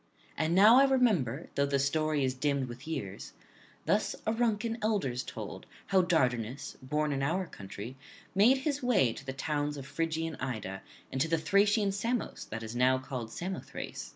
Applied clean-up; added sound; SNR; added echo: none; none; none; none.